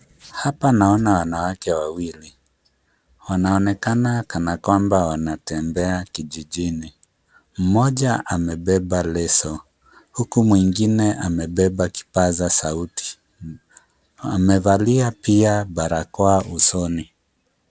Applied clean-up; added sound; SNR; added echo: none; none; none; none.